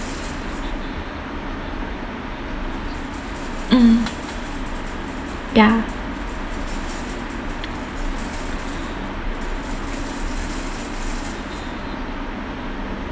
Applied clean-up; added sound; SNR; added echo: none; Rattle; 20 dB; none.